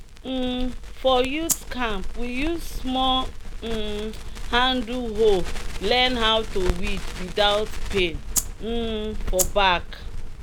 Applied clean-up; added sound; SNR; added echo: none; Rattle (instrument) + Crackle; 2 dB; none.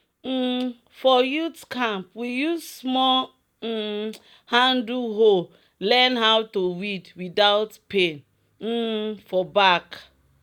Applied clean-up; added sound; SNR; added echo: none; none; none; none.